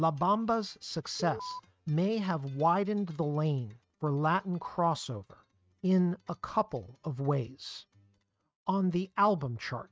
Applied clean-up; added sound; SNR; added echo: neural mask model RNNoise.